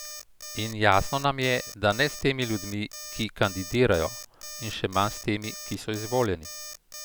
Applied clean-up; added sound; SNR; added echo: none; Alarm; 14 dB; none.